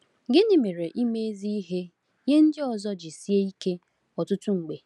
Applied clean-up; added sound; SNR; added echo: none; none; none; none.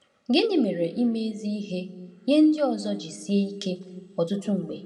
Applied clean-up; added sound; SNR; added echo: none; none; none; reverberation time 1.1 s.